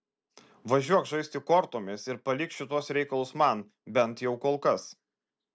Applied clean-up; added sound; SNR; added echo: none; none; none; none.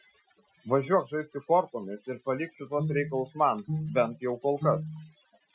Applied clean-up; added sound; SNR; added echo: classical method Wiener filter.